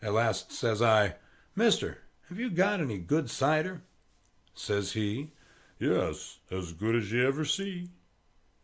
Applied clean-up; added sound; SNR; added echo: none; none; none; none.